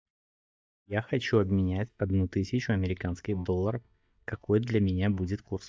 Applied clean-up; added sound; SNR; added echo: neural mask model DeepFilterNet 3.